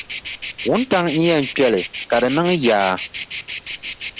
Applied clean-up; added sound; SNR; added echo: neural mask model Resemble Enhance denoiser.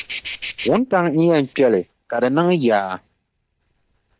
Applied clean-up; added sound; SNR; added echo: neural mask model DeepFilterNet 3.